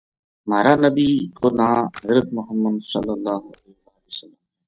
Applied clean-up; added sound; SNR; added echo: neural mask model DeepFilterNet 3.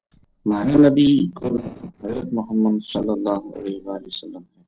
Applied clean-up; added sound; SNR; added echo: neural separator model SepFormer DNS4.